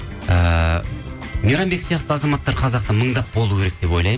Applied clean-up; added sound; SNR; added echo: none; none; none; none.